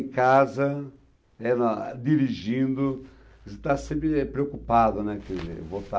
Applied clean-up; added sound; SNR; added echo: none; none; none; none.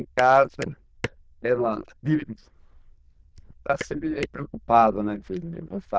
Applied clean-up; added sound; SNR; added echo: neural diffusion model UNIVERSE++.